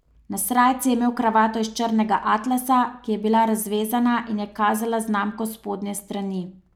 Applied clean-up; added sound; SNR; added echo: none; none; none; none.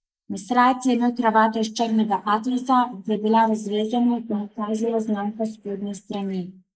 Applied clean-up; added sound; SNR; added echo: neural mask model Resemble Enhance denoiser.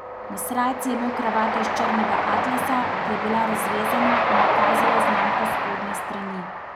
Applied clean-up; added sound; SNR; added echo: none; Train; -4 dB; none.